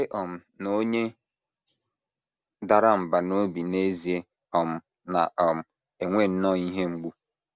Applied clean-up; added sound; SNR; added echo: none; none; none; none.